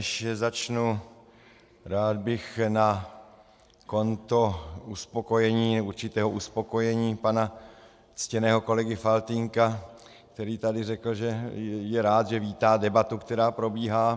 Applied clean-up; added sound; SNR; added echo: none; none; none; none.